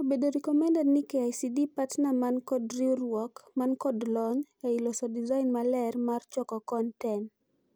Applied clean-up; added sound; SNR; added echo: none; none; none; none.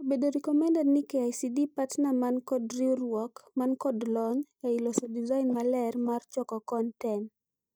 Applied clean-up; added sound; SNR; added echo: neural mask model DeepFilterNet 3.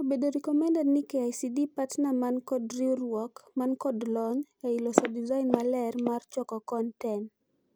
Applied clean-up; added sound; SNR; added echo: none; Walk, footsteps; 3 dB; none.